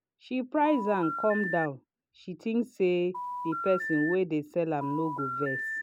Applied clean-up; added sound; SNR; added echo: none; Telephone; 5 dB; none.